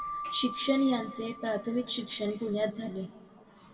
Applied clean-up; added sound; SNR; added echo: none; Keyboard (musical); 12 dB; reverberation time 1.5 s.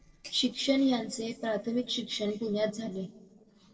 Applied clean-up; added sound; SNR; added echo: neural separator model SepFormer DNS4.